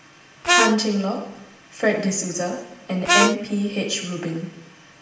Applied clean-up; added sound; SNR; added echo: none; Harmonica; -5 dB; reverberation time 0.8 s.